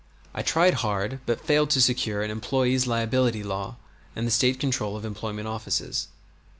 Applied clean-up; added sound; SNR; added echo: none; none; none; none.